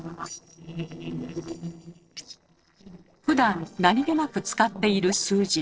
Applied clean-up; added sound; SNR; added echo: neural separator model SepFormer DNS4.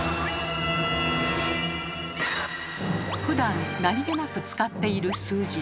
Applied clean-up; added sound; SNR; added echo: none; Keyboard (musical); 17 dB; none.